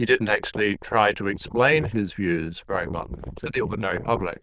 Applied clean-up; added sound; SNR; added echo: neural diffusion model UNIVERSE++.